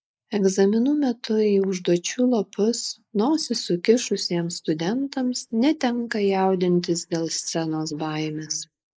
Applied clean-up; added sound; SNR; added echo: neural mask model Resemble Enhance denoiser.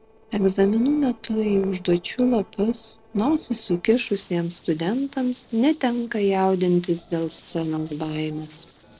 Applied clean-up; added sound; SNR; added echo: neural separator model SepFormer DNS4.